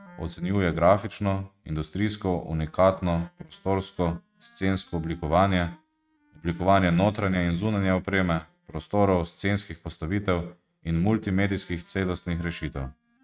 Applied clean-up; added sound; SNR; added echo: neural mask model RNNoise.